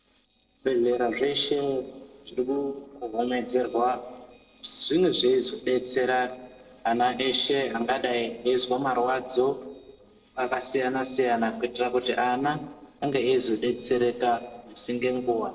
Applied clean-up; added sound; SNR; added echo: neural separator model SepFormer DNS4.